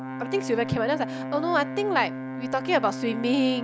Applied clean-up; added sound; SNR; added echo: none; Brass instrument; 7 dB; none.